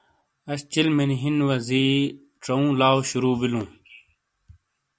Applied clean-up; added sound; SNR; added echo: none; none; none; none.